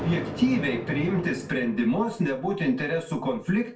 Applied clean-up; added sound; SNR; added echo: none; Thunder; 12 dB; reverberation time 0.2 s.